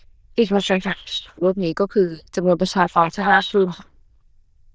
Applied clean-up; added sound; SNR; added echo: neural diffusion model UNIVERSE++.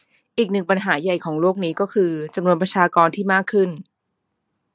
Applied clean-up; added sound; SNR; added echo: none; none; none; none.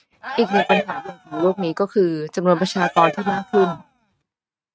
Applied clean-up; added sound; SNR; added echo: neural mask model RNNoise.